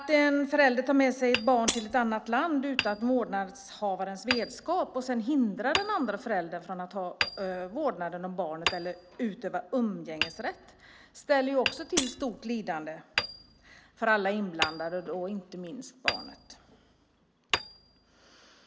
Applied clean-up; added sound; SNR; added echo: none; Shatter + Hammer; 8 dB; none.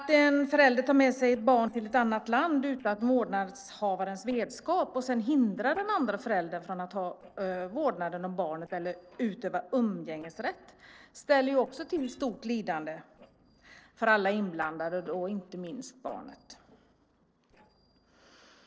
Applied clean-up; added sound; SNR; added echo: neural separator model SepFormer DNS4.